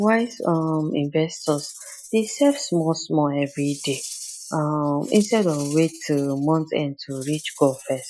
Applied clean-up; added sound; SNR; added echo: classical method Wiener filter.